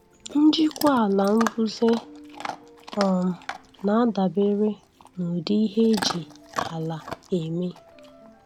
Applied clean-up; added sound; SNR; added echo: none; Chewing, mastication / Dog; 13 dB; none.